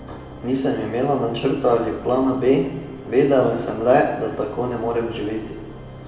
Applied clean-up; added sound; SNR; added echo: none; Organ; 17 dB; reverberation time 1.1 s.